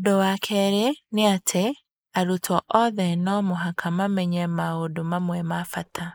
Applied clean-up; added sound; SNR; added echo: neural mask model Resemble Enhance denoiser.